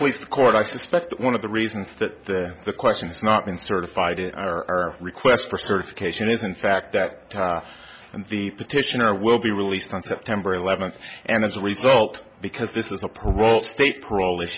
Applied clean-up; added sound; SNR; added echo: none; none; none; none.